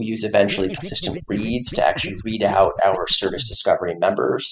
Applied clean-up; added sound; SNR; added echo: classical method spectral subtraction.